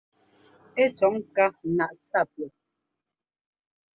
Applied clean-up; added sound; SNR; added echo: none; none; none; none.